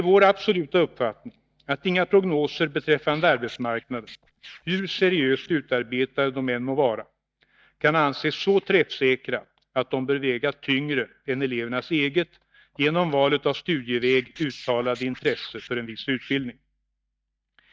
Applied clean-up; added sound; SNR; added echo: neural mask model DeepFilterNet 3.